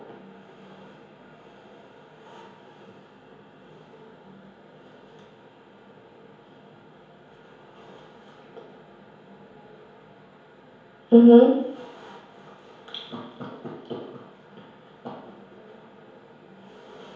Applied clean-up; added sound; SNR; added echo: none; none; none; reverberation time 1.0 s.